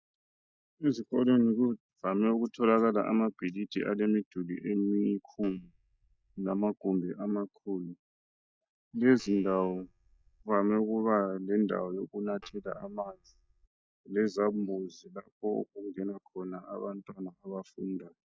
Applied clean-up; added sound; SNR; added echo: neural mask model DeepFilterNet 3.